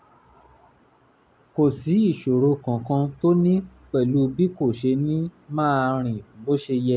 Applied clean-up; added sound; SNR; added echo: none; none; none; none.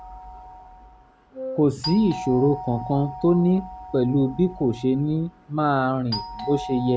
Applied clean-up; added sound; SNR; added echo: none; Doorbell + Wind instrument, woodwind instrument; 13 dB; none.